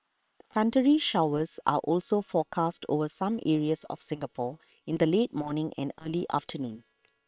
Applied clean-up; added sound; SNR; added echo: neural separator model SepFormer WHAM!.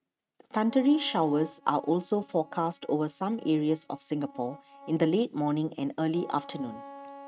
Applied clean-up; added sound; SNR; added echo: neural mask model RNNoise.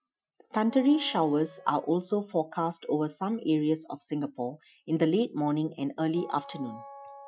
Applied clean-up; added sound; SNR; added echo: classical method Wiener filter.